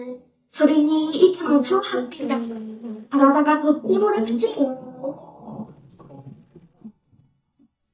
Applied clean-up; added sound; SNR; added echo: neural mask model DeepFilterNet 3.